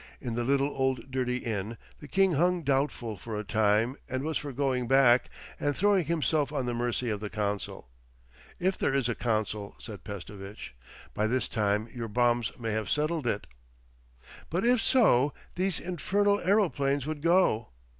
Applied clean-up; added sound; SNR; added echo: none; none; none; none.